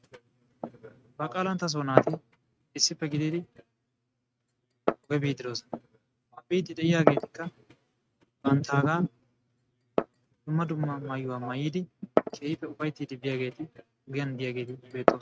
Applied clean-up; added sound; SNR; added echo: neural mask model RNNoise.